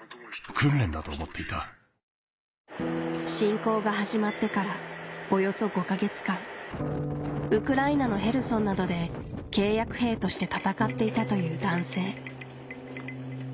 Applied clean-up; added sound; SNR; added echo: none; none; none; none.